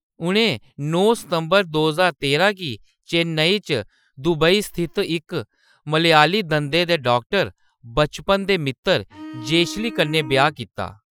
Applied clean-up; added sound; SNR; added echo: classical method Wiener filter.